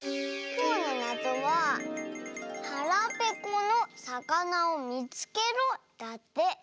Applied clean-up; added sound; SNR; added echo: none; none; none; none.